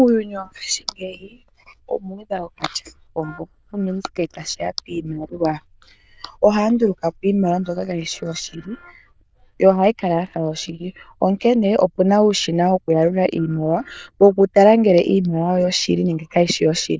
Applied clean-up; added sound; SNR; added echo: neural diffusion model UNIVERSE++.